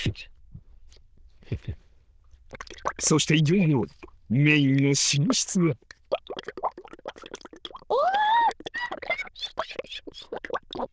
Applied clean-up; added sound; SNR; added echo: neural diffusion model UNIVERSE++.